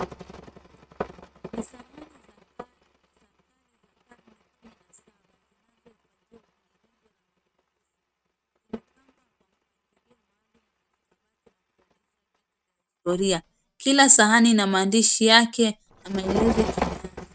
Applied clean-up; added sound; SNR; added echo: neural mask model RNNoise.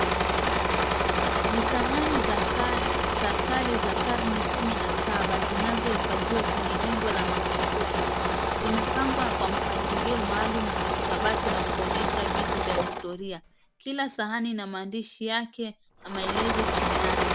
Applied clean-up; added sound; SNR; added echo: none; Engine / Mechanisms; -4 dB; none.